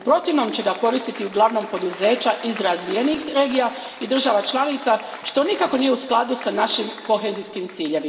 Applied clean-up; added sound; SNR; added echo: none; Applause; 18 dB; reverberation time 2.6 s.